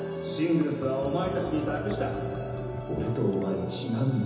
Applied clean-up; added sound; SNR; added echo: none; Liquid; 17 dB; reverberation time 0.6 s.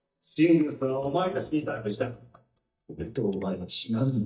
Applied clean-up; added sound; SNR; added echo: neural mask model DeepFilterNet 3.